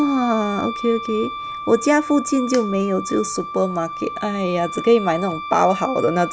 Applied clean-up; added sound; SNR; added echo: none; Wind instrument, woodwind instrument; 10 dB; none.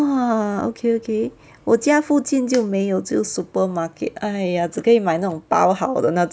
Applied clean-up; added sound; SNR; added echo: none; none; none; none.